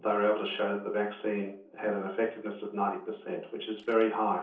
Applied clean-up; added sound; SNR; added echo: neural separator model SepFormer DNS4.